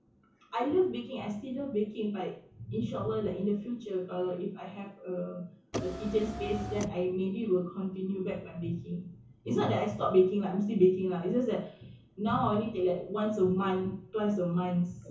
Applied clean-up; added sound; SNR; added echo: none; Car; 6 dB; reverberation time 0.6 s.